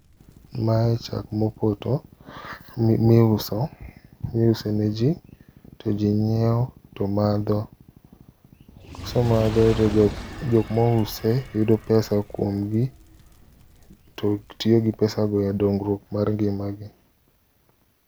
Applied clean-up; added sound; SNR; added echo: none; Fire; 18 dB; none.